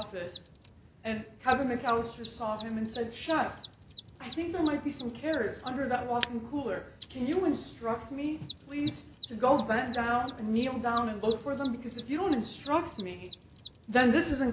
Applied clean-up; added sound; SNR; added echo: none; Mechanisms; 18 dB; none.